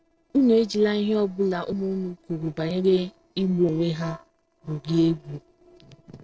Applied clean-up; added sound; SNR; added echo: neural separator model SepFormer DNS4.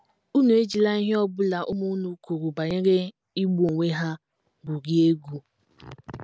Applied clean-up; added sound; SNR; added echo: none; none; none; none.